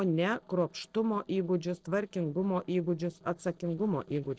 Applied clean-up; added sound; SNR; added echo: neural separator model SepFormer DNS4.